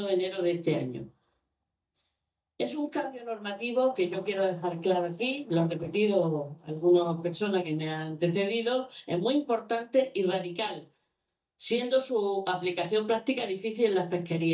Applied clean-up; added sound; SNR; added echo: neural mask model DeepFilterNet 3.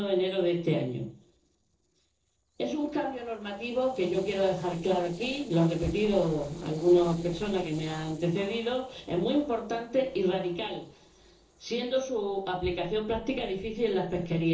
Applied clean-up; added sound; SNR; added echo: neural separator model SepFormer DNS4.